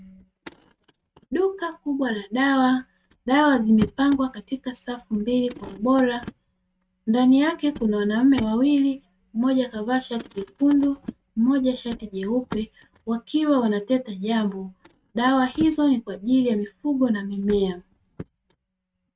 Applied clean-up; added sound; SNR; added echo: neural mask model RNNoise.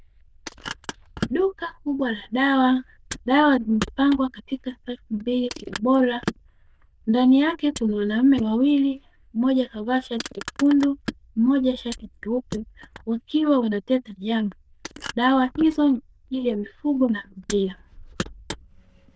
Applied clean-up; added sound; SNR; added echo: neural diffusion model UNIVERSE++.